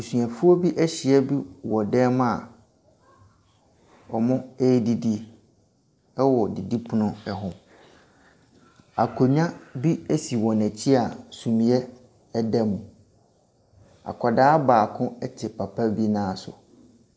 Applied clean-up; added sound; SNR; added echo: none; none; none; none.